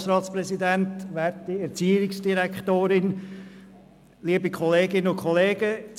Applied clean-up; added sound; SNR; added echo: none; none; none; none.